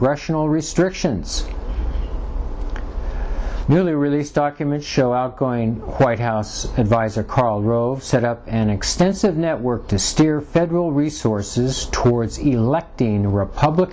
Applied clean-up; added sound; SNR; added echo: none; none; none; none.